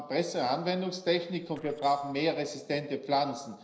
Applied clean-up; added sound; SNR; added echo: neural separator model SepFormer DNS4.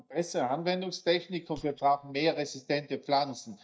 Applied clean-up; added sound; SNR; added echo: neural mask model DeepFilterNet 3.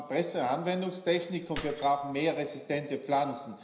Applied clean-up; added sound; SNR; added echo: none; Keys jangling; 11 dB; reverberation time 0.9 s.